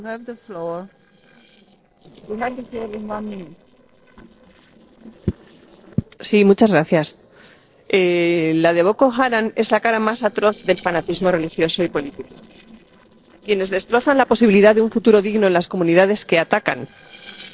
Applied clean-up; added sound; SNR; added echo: neural separator model SepFormer DNS4.